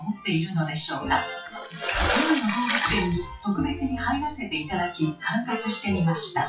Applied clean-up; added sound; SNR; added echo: classical method WPE with log-MMSE.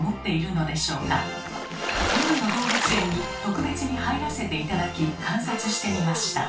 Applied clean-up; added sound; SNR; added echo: none; Water / Splash, splatter; 3 dB; reverberation time 0.2 s.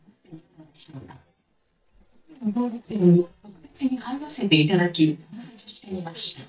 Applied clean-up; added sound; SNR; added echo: neural mask model DeepFilterNet 3.